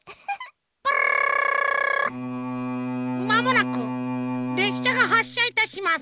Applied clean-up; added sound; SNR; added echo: none; Bowed string instrument; 4 dB; none.